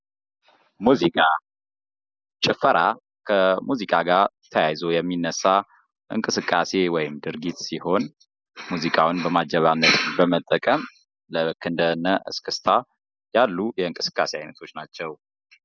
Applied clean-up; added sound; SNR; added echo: none; none; none; none.